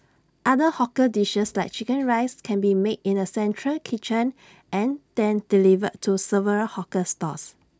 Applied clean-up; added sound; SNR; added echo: none; none; none; none.